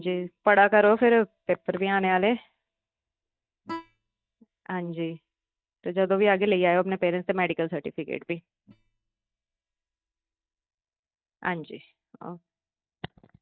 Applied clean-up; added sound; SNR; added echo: neural mask model DeepFilterNet 3.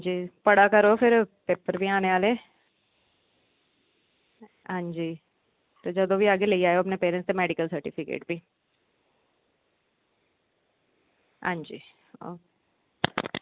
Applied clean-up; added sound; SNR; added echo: none; none; none; none.